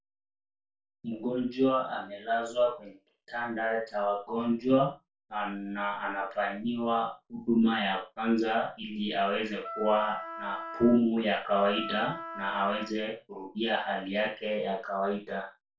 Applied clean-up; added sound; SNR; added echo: none; Wind instrument, woodwind instrument; 9 dB; reverberation time 0.3 s.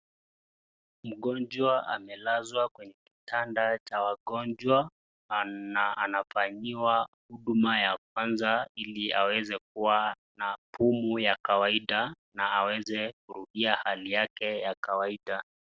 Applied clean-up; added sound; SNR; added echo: none; none; none; none.